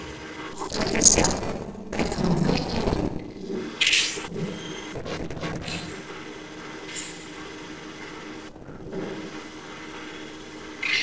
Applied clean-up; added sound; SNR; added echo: neural separator model SepFormer DNS4.